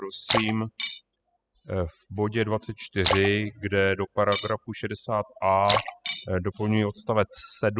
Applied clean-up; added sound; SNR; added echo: classical method spectral subtraction.